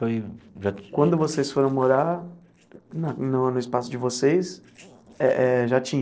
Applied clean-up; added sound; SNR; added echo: neural separator model SepFormer DNS4.